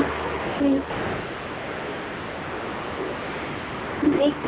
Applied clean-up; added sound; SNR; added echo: none; none; none; none.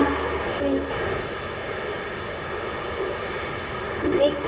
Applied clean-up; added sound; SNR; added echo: none; none; none; reverberation time 2.7 s.